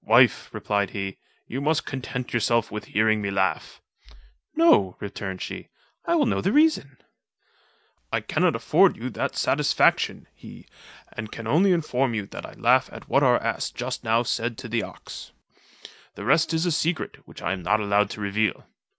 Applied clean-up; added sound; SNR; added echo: none; none; none; none.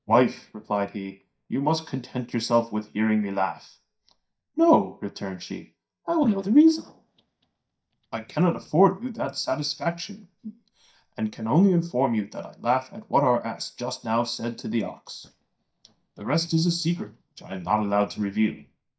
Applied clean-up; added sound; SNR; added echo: neural mask model DeepFilterNet 3.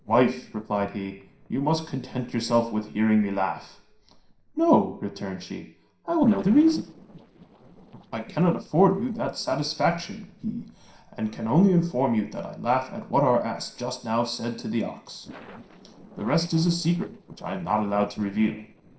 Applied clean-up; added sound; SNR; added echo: neural separator model SepFormer DNS4.